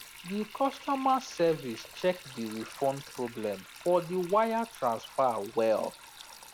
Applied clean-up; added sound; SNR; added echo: none; Sink (filling or washing); 18 dB; none.